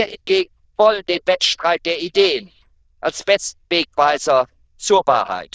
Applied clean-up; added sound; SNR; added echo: neural diffusion model UNIVERSE++.